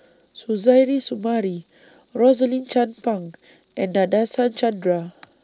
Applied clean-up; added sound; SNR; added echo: none; Insect; 15 dB; none.